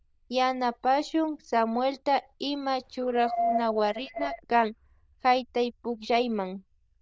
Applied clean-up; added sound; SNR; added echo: neural diffusion model UNIVERSE++.